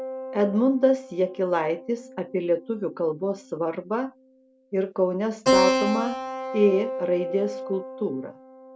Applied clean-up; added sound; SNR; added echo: none; Keyboard (musical); 5 dB; none.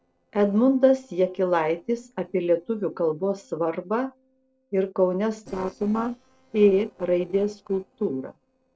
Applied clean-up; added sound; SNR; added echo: neural separator model SepFormer DNS4.